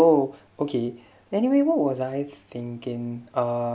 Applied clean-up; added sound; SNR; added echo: none; none; none; none.